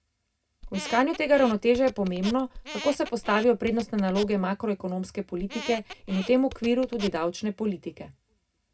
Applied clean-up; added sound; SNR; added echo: none; Squeak; 14 dB; reverberation time 0.2 s.